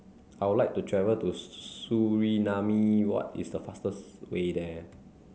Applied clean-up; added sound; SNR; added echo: none; none; none; none.